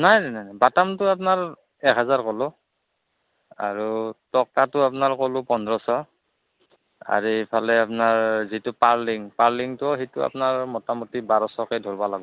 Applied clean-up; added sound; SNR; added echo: none; none; none; none.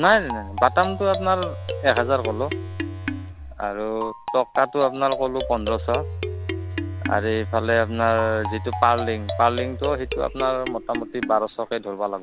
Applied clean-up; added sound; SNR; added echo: none; Telephone + Marimba, xylophone; 7 dB; none.